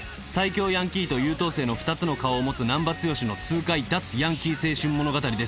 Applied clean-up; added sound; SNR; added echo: none; none; none; none.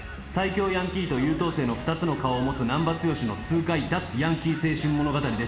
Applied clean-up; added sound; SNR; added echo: none; none; none; reverberation time 1.0 s.